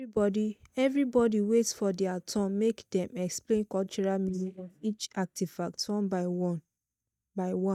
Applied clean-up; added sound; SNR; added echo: neural mask model DeepFilterNet 3.